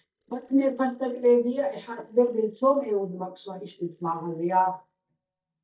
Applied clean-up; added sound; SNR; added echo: neural mask model DeepFilterNet 3.